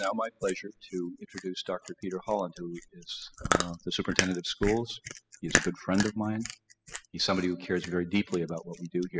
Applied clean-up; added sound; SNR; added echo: classical method spectral subtraction.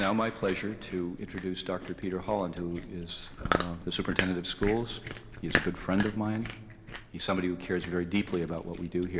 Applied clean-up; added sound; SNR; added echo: none; Chewing, mastication; 5 dB; none.